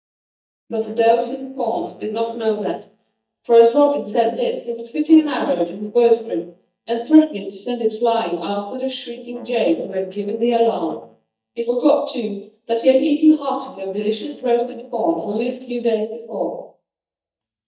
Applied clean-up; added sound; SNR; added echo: neural mask model DeepFilterNet 3.